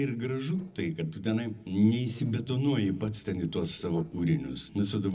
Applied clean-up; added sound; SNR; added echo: neural separator model SepFormer DNS4.